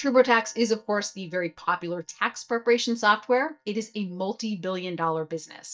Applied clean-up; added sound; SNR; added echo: neural mask model DeepFilterNet 3.